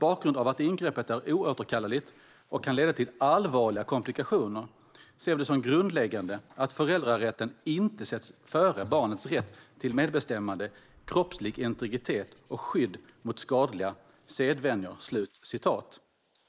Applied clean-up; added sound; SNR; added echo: neural mask model Resemble Enhance denoiser.